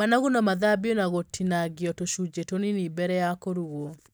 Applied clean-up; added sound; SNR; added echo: neural mask model DeepFilterNet 3.